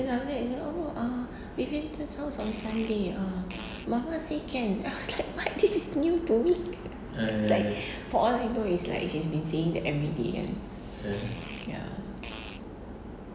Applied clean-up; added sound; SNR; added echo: none; Fart; 16 dB; none.